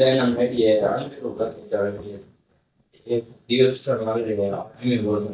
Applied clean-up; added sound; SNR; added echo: neural mask model DeepFilterNet 3.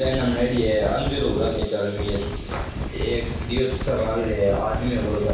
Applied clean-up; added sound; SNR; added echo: none; Wind; 5 dB; reverberation time 0.7 s.